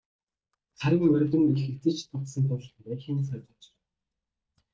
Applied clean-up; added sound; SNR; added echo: neural mask model DeepFilterNet 3.